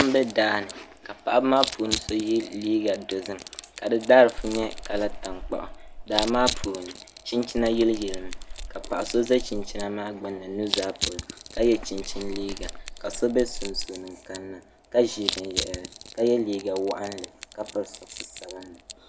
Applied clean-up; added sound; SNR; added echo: none; Crushing + Water / Splash, splatter; 9 dB; none.